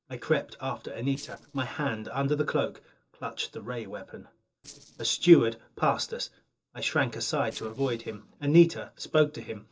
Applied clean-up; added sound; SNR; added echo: neural separator model SepFormer DNS4.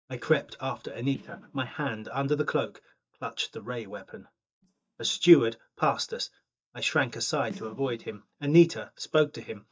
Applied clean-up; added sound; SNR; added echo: neural mask model DeepFilterNet 3.